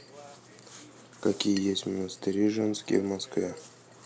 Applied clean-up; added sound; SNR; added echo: none; Chink, clink; 20 dB; none.